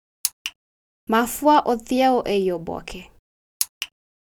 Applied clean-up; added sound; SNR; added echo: none; none; none; none.